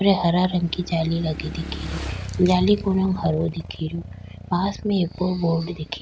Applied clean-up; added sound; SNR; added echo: none; Motorcycle / Engine; 12 dB; none.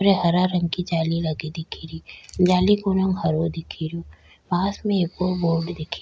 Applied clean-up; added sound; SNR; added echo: none; none; none; none.